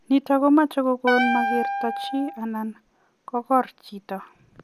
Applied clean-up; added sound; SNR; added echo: none; Wind instrument, woodwind instrument; 3 dB; none.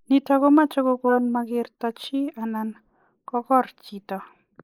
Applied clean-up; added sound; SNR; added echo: neural mask model Resemble Enhance denoiser.